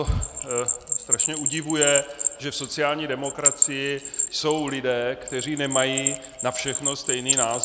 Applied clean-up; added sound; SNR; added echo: none; Bell; -1 dB; none.